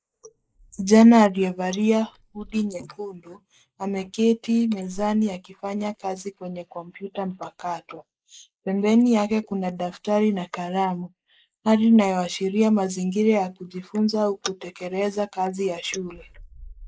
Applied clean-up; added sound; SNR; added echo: neural mask model Resemble Enhance denoiser.